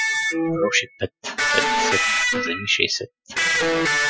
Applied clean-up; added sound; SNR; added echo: classical method Wiener filter.